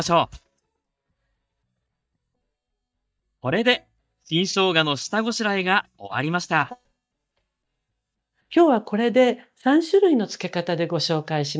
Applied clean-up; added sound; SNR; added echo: neural mask model DeepFilterNet 3.